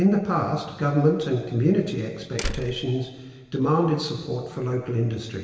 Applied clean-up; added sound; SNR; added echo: none; Slam; 8 dB; reverberation time 1.5 s.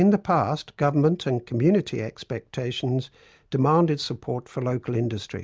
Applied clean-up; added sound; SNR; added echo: none; none; none; none.